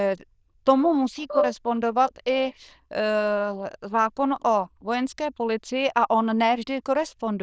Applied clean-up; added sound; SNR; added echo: neural diffusion model UNIVERSE++.